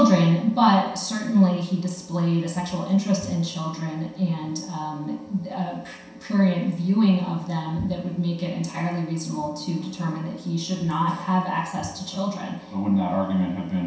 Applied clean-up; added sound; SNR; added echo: none; none; none; reverberation time 0.7 s.